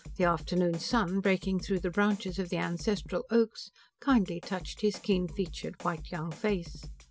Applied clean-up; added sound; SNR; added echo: none; Drum kit; 15 dB; none.